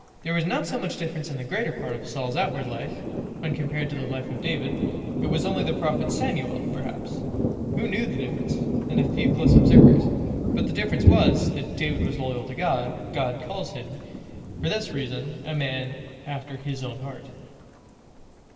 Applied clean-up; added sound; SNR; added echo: none; Thunder; -5 dB; reverberation time 2.4 s.